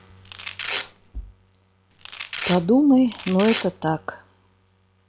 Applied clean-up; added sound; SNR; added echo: none; Domestic sounds, home sounds; 2 dB; none.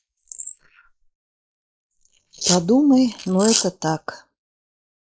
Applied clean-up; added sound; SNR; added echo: neural mask model Resemble Enhance denoiser.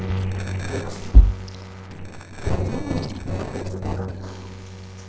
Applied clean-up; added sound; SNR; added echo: neural separator model SepFormer DNS4.